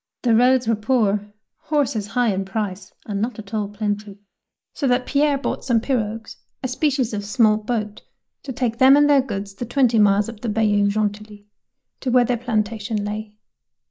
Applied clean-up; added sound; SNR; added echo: neural mask model Resemble Enhance denoiser.